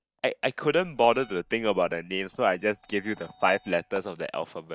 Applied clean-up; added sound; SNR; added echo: neural mask model DeepFilterNet 3.